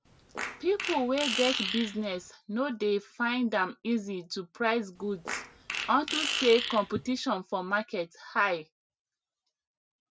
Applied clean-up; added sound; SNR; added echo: none; Fart; 4 dB; none.